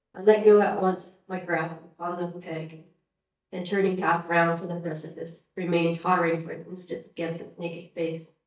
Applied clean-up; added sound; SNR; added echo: neural mask model DeepFilterNet 3.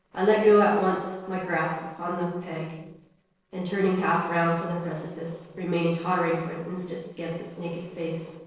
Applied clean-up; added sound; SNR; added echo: neural separator model SepFormer DNS4.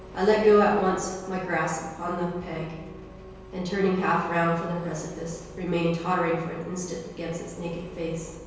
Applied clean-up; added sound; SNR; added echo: none; Engine; 18 dB; reverberation time 1.2 s.